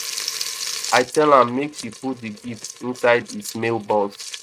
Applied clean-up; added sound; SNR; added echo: neural mask model RNNoise.